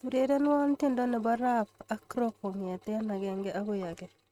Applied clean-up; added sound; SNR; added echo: neural mask model RNNoise.